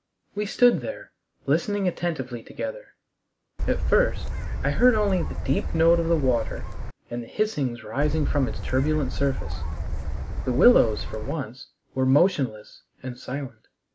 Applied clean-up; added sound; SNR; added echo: none; Gull, seagull / Wind; 1 dB; none.